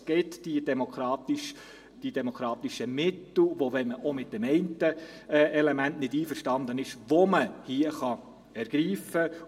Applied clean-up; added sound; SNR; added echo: none; none; none; reverberation time 0.3 s.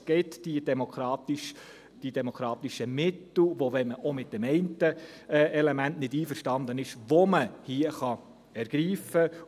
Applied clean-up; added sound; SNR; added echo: none; none; none; none.